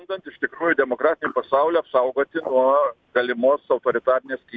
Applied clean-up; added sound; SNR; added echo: none; none; none; none.